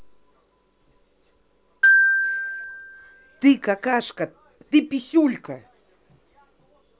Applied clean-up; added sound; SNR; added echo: none; Glockenspiel; -2 dB; none.